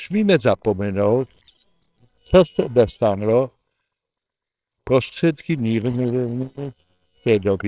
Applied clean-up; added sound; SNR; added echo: neural separator model SepFormer WHAMR!.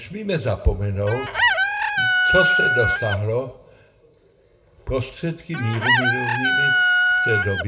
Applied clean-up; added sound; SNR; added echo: none; Chicken, rooster; -3 dB; reverberation time 0.5 s.